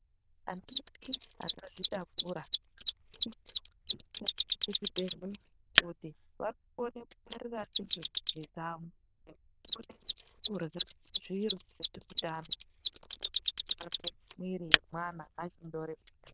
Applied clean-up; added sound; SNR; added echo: neural diffusion model UNIVERSE++.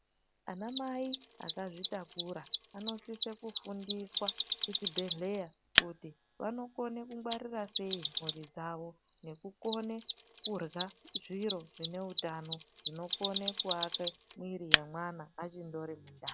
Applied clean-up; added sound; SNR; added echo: none; Mechanisms; -2 dB; none.